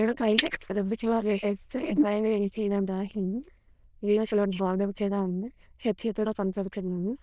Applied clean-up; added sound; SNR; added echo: neural diffusion model UNIVERSE++.